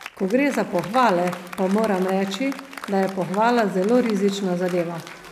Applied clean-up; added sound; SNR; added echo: none; Applause; 16 dB; none.